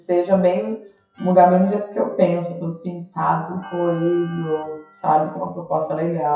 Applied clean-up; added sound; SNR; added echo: classical method WPE with log-MMSE.